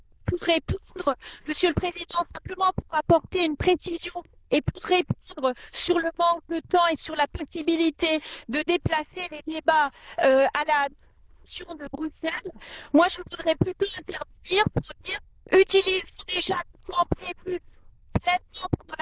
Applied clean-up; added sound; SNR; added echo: neural diffusion model UNIVERSE++.